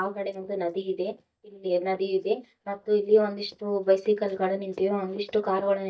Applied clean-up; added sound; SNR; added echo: neural mask model DeepFilterNet 3.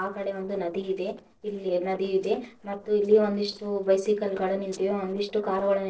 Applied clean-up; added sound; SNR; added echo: neural separator model SepFormer DNS4.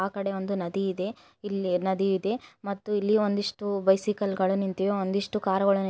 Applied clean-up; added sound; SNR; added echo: none; none; none; none.